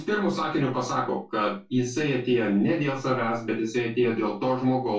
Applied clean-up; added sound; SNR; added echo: none; none; none; reverberation time 0.2 s.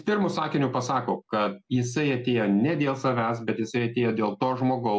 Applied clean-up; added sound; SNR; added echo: none; none; none; none.